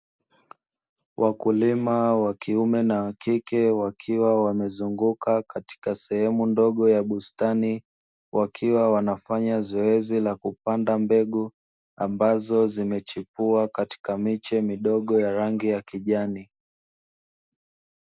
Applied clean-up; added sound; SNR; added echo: none; none; none; none.